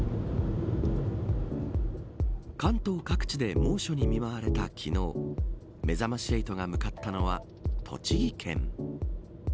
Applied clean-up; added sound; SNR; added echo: none; none; none; none.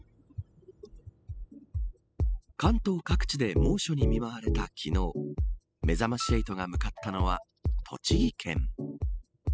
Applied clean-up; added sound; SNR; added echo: classical method spectral subtraction.